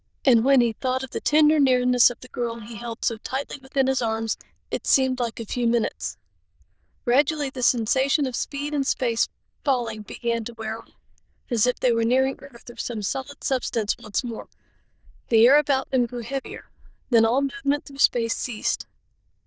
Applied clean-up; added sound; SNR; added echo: neural diffusion model UNIVERSE++.